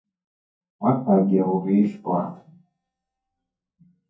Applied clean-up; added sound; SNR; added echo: neural mask model DeepFilterNet 3.